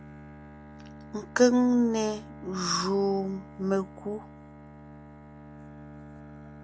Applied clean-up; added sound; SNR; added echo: none; Bowed string instrument; 16 dB; none.